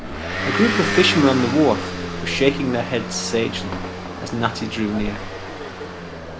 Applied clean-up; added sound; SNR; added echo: none; Motor vehicle (road) / Engine; 4 dB; none.